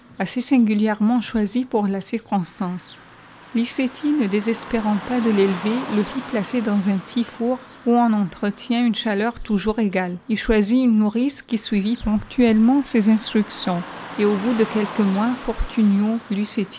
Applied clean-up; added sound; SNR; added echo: none; Car passing by / Traffic noise, roadway noise; 18 dB; none.